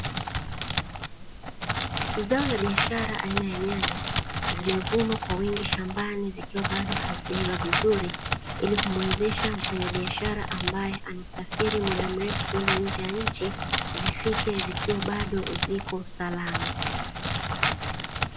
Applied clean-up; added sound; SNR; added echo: none; Crackle; -1 dB; none.